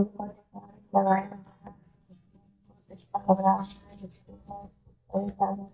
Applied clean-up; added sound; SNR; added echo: neural mask model DeepFilterNet 3.